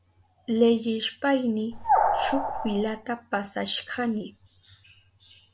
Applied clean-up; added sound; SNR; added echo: none; Animal; -3 dB; none.